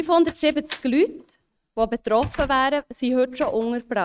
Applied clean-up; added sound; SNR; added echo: neural mask model RNNoise.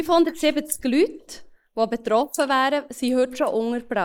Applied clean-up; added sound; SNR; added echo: neural mask model Resemble Enhance denoiser.